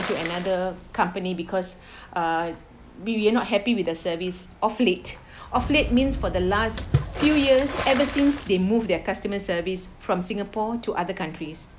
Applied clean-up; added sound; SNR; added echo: none; Water / Splash, splatter + Boom; 10 dB; none.